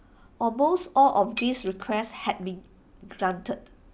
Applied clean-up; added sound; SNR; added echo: none; Shatter; 19 dB; none.